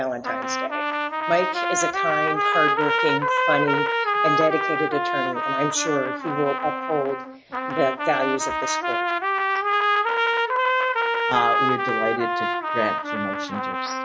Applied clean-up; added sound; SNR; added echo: none; Trumpet; -4 dB; none.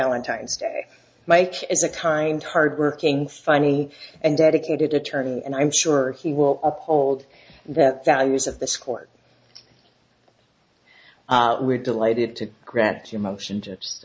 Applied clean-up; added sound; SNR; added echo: none; none; none; none.